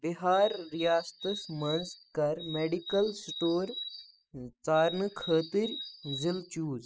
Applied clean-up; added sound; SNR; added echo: classical method spectral subtraction.